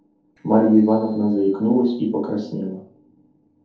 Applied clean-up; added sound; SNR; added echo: neural separator model SepFormer DNS4.